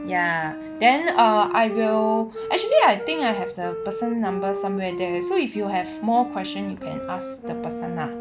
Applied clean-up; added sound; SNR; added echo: none; Wind instrument, woodwind instrument; 8 dB; none.